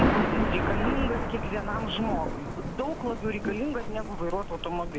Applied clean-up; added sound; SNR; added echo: none; Thunder; -3 dB; none.